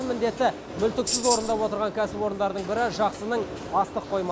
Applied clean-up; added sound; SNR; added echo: none; Tambourine; 3 dB; none.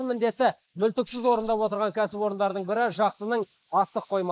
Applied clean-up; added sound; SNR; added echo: neural mask model Resemble Enhance denoiser.